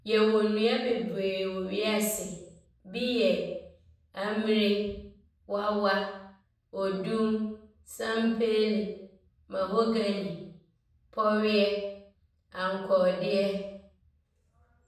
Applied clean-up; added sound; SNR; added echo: none; none; none; reverberation time 0.7 s.